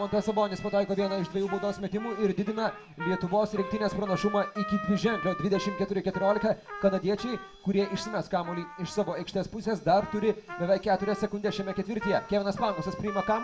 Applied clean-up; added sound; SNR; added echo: none; Trumpet; 12 dB; reverberation time 0.3 s.